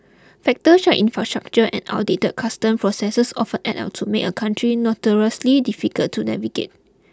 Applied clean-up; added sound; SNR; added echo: none; none; none; none.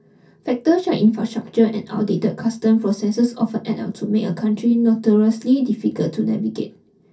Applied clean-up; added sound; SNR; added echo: none; none; none; reverberation time 0.3 s.